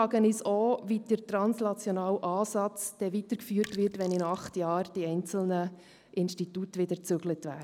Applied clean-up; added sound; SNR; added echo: none; Sink (filling or washing); 19 dB; none.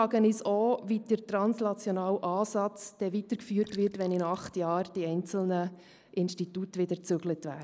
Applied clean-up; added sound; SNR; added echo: neural mask model Resemble Enhance denoiser.